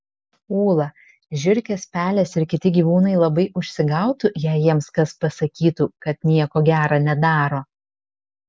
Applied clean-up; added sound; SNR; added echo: none; none; none; none.